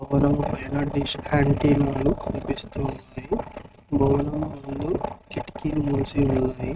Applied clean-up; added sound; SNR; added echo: neural mask model RNNoise.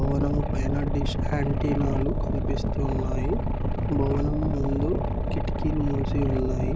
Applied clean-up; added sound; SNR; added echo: none; Boat, Water vehicle; -4 dB; none.